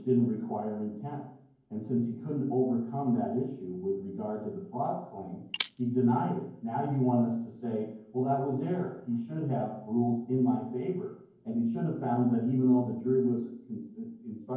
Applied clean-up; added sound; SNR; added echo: none; Shatter; 12 dB; reverberation time 0.9 s.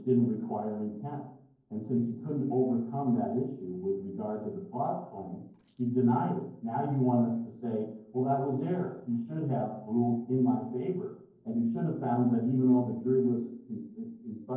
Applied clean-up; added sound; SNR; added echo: neural separator model SepFormer DNS4.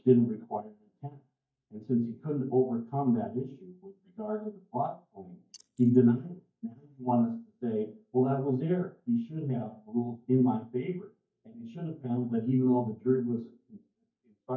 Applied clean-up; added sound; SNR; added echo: neural mask model DeepFilterNet 3.